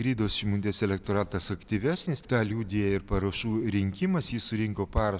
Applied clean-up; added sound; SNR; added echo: none; none; none; none.